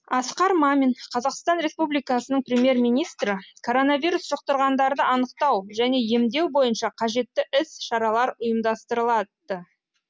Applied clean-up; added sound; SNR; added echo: none; none; none; none.